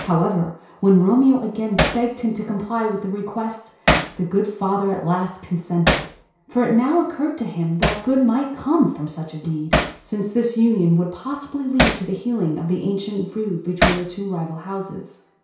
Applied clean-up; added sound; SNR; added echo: none; Hammer; 6 dB; reverberation time 0.6 s.